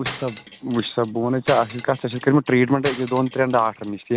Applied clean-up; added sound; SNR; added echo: none; Cutlery, silverware; 12 dB; none.